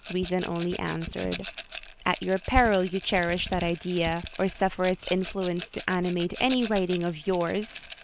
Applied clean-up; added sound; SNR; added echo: none; Rattle; 10 dB; none.